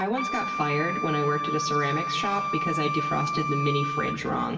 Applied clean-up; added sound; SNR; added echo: none; Wind instrument, woodwind instrument; 2 dB; reverberation time 2.2 s.